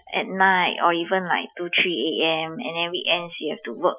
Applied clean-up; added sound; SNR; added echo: classical method Wiener filter.